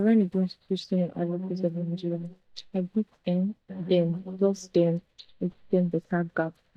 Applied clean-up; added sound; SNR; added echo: neural mask model DeepFilterNet 3.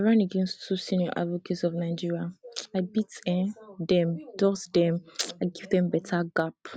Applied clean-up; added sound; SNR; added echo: none; none; none; none.